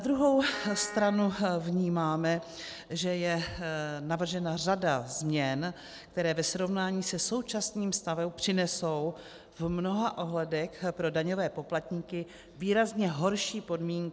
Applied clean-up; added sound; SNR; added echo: none; Piano; 11 dB; none.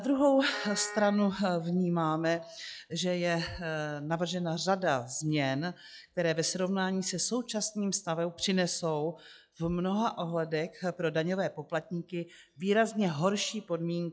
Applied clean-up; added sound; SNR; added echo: classical method log-MMSE.